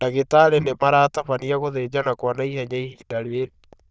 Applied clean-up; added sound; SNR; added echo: neural diffusion model UNIVERSE++.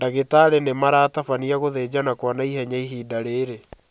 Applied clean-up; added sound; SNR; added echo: none; none; none; none.